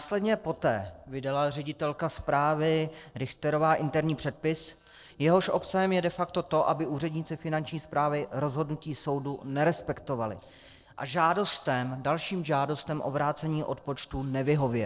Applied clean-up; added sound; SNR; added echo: neural separator model SepFormer DNS4.